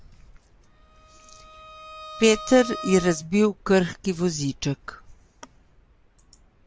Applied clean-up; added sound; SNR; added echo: none; Bowed string instrument; 15 dB; none.